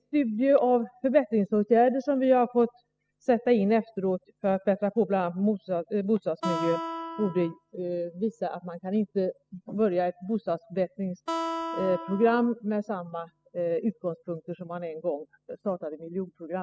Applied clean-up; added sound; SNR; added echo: classical method spectral subtraction.